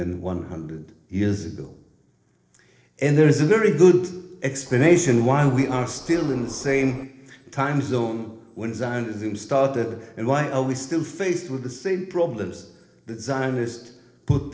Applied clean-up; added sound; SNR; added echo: neural separator model SepFormer DNS4.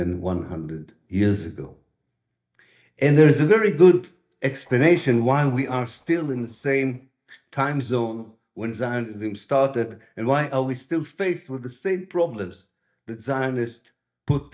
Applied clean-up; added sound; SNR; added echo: neural mask model DeepFilterNet 3.